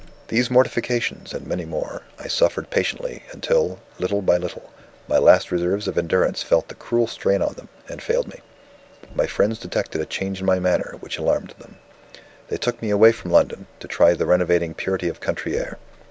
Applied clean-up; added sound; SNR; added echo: none; none; none; none.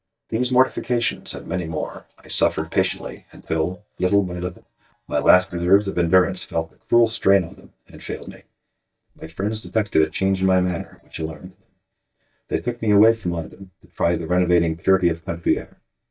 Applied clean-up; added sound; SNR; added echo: neural mask model DeepFilterNet 3.